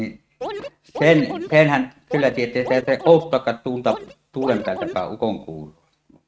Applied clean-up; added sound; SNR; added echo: neural mask model RNNoise.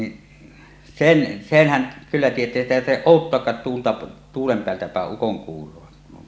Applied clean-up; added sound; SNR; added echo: none; none; none; none.